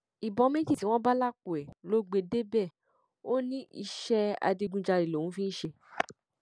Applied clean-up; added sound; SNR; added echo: none; none; none; none.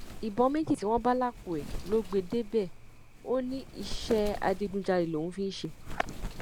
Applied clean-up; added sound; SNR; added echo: none; Wind; 9 dB; none.